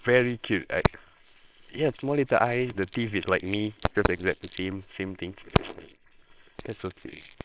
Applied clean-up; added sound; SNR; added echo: neural separator model SepFormer WHAMR!.